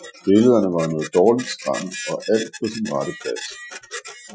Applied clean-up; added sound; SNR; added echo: classical method Wiener filter.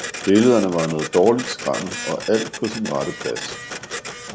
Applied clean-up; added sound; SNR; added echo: none; Printer; 10 dB; none.